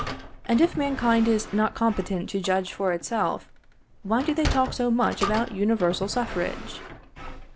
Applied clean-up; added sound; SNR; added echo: none; Sliding door; 10 dB; none.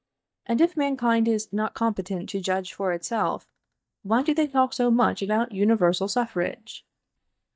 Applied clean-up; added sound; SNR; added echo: neural mask model DeepFilterNet 3.